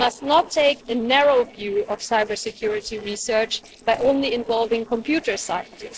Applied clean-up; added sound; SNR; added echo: neural separator model SepFormer DNS4.